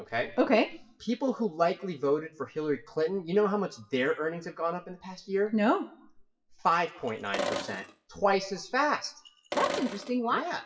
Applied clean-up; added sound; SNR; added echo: classical method WPE with log-MMSE.